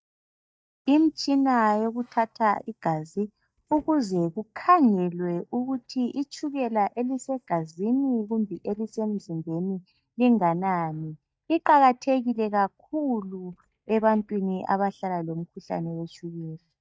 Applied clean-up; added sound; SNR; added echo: neural mask model DeepFilterNet 3.